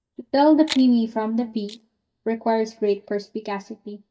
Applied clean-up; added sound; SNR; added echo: neural mask model DeepFilterNet 3.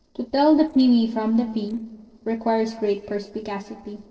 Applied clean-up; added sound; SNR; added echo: neural separator model SepFormer DNS4.